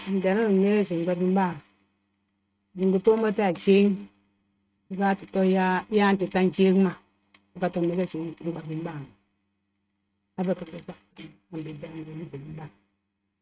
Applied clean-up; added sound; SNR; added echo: neural mask model RNNoise.